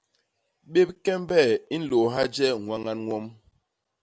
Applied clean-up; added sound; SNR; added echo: none; none; none; none.